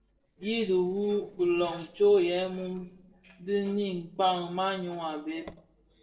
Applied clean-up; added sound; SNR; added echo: neural separator model SepFormer DNS4.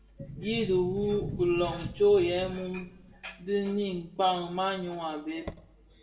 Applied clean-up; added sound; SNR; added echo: none; Sliding door; 11 dB; reverberation time 0.7 s.